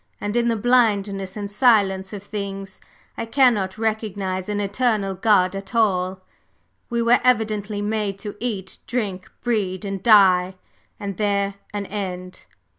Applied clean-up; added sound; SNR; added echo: none; none; none; none.